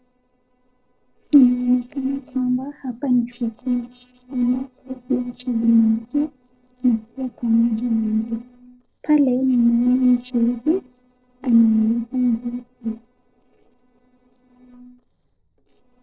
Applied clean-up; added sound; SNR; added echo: neural separator model SepFormer DNS4.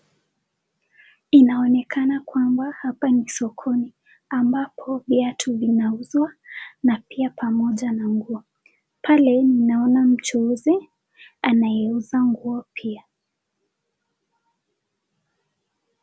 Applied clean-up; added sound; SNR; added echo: none; none; none; none.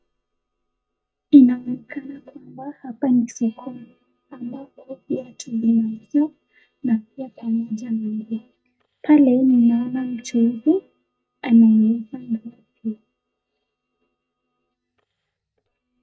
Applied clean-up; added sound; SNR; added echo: neural mask model DeepFilterNet 3.